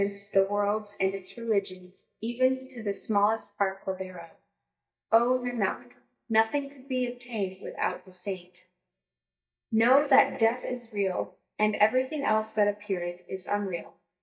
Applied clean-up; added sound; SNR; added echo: neural mask model DeepFilterNet 3.